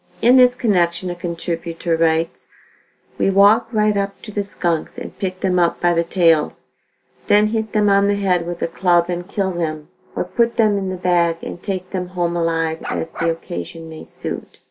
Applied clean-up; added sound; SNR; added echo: none; Bark; 10 dB; none.